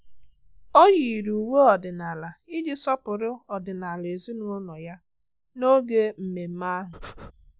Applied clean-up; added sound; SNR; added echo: neural separator model SepFormer DNS4.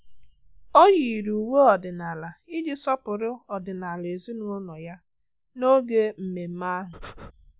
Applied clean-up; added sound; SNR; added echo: none; Breathing; 16 dB; none.